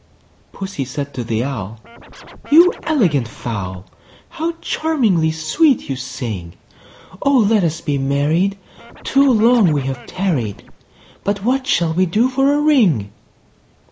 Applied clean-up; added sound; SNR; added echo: none; Scratching (performance technique); 19 dB; none.